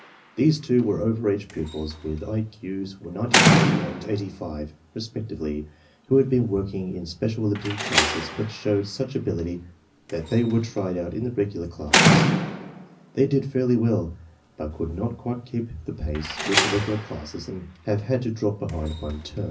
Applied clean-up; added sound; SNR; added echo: none; Slam; 1 dB; reverberation time 0.4 s.